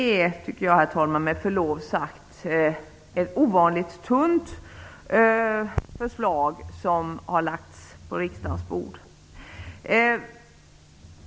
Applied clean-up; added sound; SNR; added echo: none; none; none; none.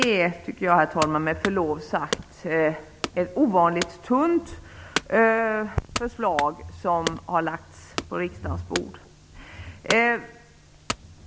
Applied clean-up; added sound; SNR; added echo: none; Wood / Domestic sounds, home sounds; 10 dB; none.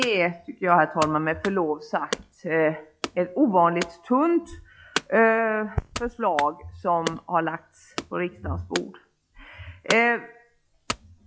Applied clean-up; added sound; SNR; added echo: classical method log-MMSE.